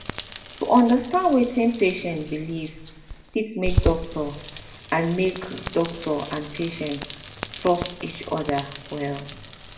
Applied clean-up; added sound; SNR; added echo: none; Rain; 8 dB; reverberation time 0.7 s.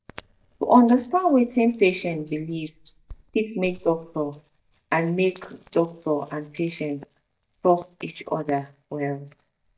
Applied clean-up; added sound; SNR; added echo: neural mask model DeepFilterNet 3.